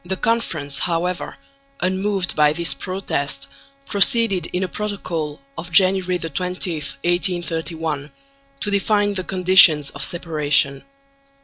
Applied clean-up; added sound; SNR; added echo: none; none; none; none.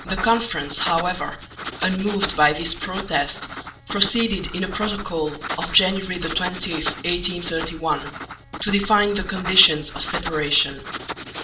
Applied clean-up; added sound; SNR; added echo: none; Writing; 10 dB; reverberation time 0.4 s.